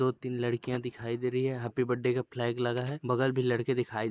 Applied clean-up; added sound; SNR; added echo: neural mask model Resemble Enhance denoiser.